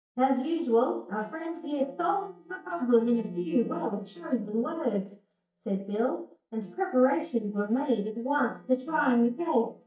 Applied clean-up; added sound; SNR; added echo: neural mask model DeepFilterNet 3.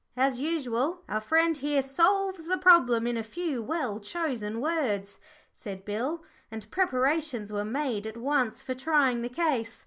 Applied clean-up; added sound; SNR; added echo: none; none; none; none.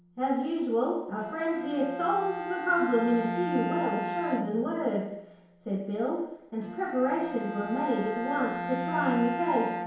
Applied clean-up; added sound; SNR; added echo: none; Bowed string instrument; 7 dB; reverberation time 1.0 s.